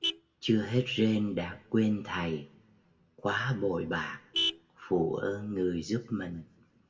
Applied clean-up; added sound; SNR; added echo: none; Vehicle horn, car horn, honking; 10 dB; reverberation time 0.6 s.